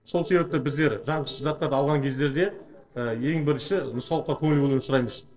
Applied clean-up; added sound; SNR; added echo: neural separator model SepFormer DNS4.